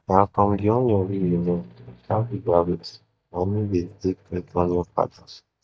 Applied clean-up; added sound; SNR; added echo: neural mask model DeepFilterNet 3.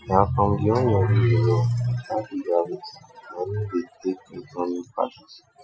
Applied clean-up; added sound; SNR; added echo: classical method Wiener filter.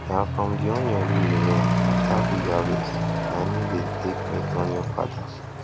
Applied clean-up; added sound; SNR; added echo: none; Accelerating, revving, vroom / Truck; -4 dB; none.